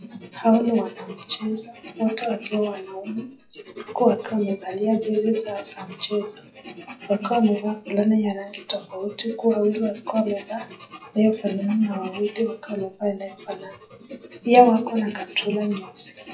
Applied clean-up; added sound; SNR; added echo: classical method WPE with log-MMSE.